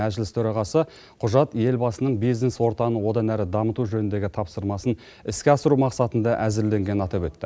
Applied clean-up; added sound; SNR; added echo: none; none; none; none.